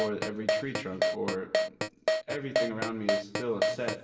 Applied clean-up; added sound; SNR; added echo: none; Keyboard (musical); -4 dB; reverberation time 1.0 s.